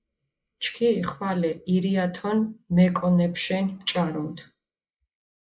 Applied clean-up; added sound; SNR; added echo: neural mask model Resemble Enhance denoiser.